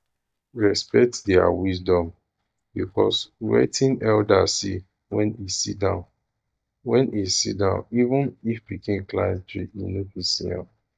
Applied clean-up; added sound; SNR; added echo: neural mask model DeepFilterNet 3.